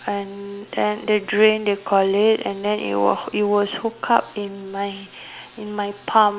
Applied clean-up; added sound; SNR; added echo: none; none; none; none.